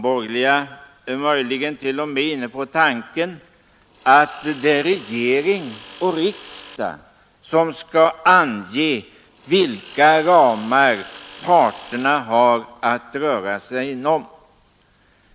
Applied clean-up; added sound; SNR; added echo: none; Tools; 19 dB; none.